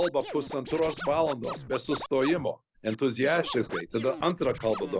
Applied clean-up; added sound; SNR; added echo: none; Scratching (performance technique); 12 dB; none.